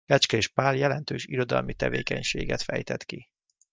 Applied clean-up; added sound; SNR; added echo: neural mask model DeepFilterNet 3.